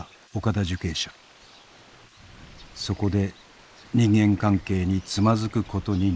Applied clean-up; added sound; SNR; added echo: neural mask model Resemble Enhance denoiser.